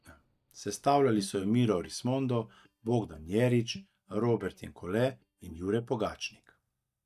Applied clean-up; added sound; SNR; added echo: neural mask model DeepFilterNet 3.